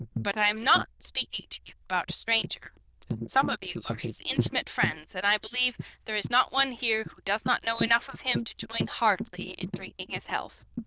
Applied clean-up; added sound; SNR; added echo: neural diffusion model UNIVERSE++.